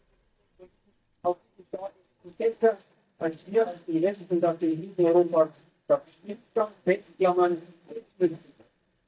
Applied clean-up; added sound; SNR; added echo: neural mask model DeepFilterNet 3.